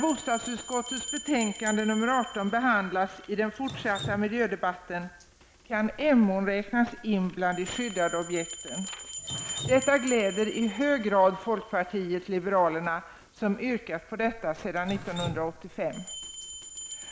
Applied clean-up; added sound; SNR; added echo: none; Bell + Drip; 13 dB; none.